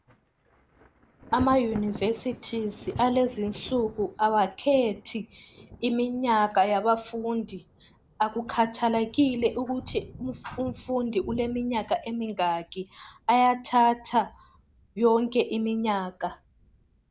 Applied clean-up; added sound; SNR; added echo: none; Thunder; 19 dB; none.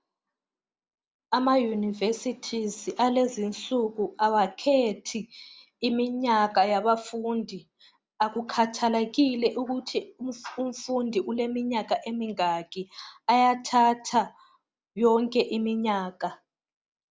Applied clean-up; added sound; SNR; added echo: none; none; none; none.